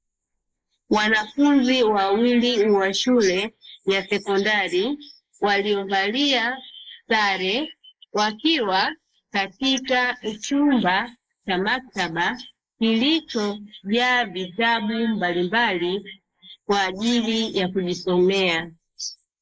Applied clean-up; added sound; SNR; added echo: neural mask model Resemble Enhance denoiser.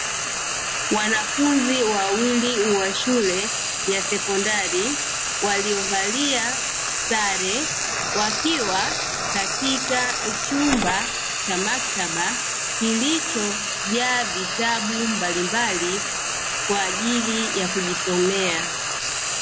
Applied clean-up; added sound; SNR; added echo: none; Frying (food); 0 dB; none.